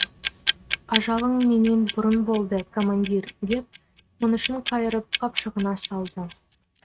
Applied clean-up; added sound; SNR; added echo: neural mask model RNNoise.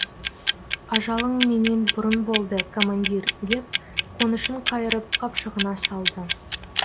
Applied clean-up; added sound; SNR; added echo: none; Clock; 2 dB; none.